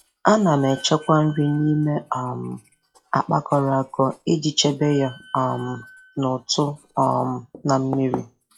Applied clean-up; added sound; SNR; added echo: classical method log-MMSE.